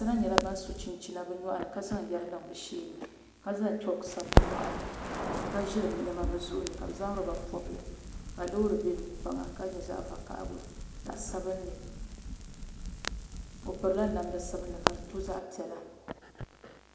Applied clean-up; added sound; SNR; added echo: none; Crackle; 0 dB; none.